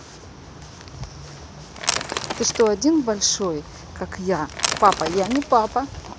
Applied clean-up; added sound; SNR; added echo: none; Crackle / Crushing / Wood; 4 dB; none.